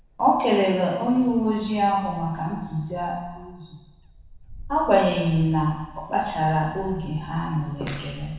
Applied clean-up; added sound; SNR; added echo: none; Wind / Bird; 19 dB; reverberation time 1.0 s.